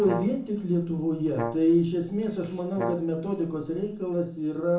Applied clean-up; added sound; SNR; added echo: none; Brass instrument; 10 dB; reverberation time 0.7 s.